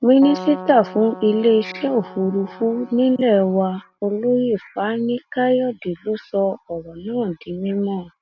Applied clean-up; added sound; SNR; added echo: none; Keyboard (musical); 16 dB; none.